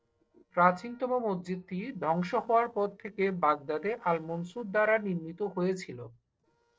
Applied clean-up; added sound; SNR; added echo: neural separator model SepFormer DNS4.